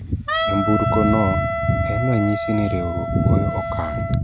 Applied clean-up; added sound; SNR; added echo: none; Wind instrument, woodwind instrument; 4 dB; none.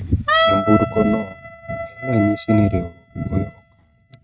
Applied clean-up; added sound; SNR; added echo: neural mask model RNNoise.